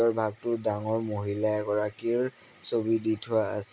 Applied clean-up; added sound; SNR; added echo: none; none; none; none.